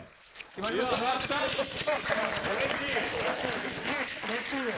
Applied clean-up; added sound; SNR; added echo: neural mask model Resemble Enhance denoiser.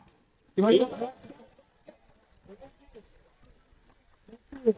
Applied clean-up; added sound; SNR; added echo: neural mask model DeepFilterNet 3.